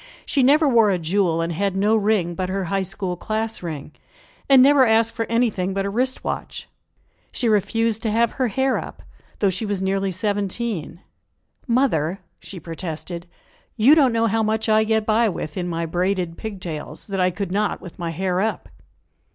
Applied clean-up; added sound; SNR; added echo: none; none; none; none.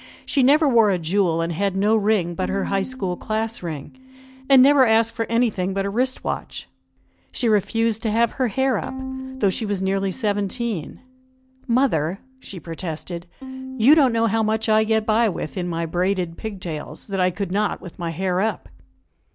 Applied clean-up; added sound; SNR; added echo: none; Bowed string instrument; 18 dB; none.